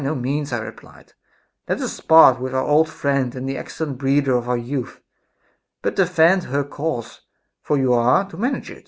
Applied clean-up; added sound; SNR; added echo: none; none; none; none.